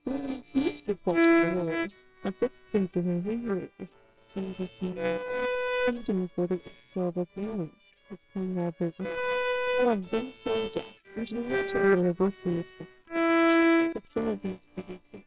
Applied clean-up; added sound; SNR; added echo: neural separator model SepFormer WHAMR!.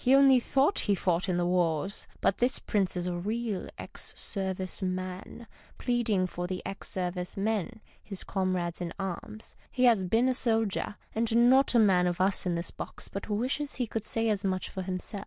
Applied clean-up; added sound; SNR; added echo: none; none; none; none.